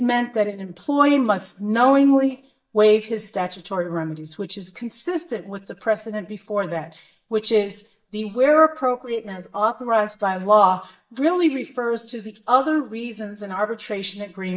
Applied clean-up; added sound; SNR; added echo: neural mask model DeepFilterNet 3.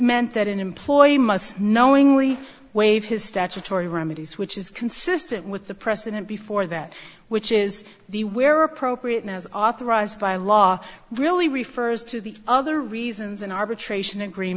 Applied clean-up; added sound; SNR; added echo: none; none; none; none.